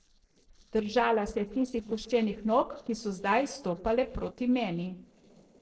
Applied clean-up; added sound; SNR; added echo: neural separator model SepFormer DNS4.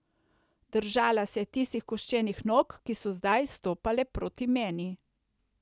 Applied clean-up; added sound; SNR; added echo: none; none; none; none.